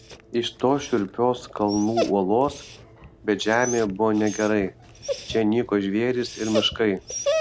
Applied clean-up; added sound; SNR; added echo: none; Dog; 9 dB; none.